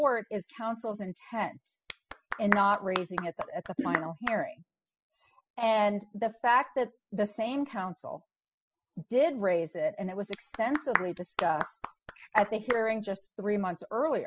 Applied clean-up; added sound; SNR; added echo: classical method spectral subtraction.